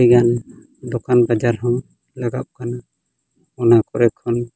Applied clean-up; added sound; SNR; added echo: none; none; none; none.